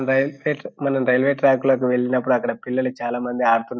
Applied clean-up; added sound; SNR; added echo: none; none; none; none.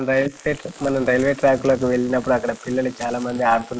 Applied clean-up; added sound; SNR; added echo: neural mask model Resemble Enhance denoiser.